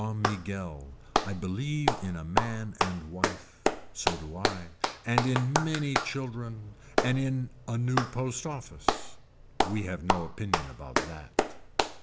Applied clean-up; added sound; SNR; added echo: none; Clapping; -1 dB; none.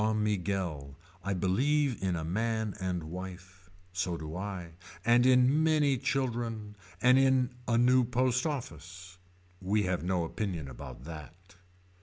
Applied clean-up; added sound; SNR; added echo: none; none; none; none.